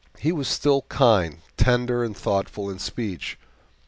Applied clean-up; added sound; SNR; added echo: none; none; none; none.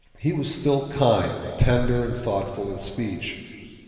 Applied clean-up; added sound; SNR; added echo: none; none; none; reverberation time 2.5 s.